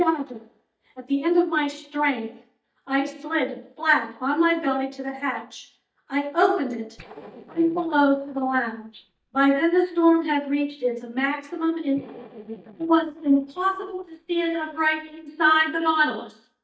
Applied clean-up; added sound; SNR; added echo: neural mask model DeepFilterNet 3.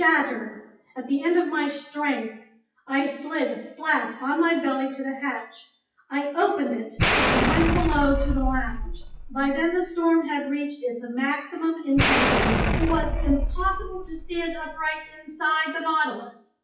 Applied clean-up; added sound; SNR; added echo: classical method WPE with log-MMSE.